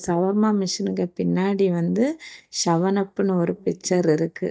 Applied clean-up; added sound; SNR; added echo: neural mask model DeepFilterNet 3.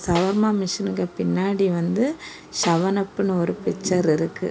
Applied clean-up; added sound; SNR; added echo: none; Snare drum; 17 dB; none.